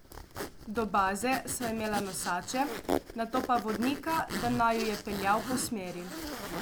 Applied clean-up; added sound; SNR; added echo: none; Zipper (clothing); 7 dB; none.